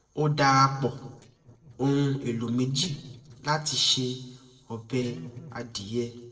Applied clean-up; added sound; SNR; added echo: neural separator model SepFormer DNS4.